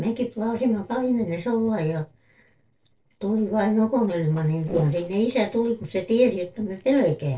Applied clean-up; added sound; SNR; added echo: neural separator model SepFormer DNS4.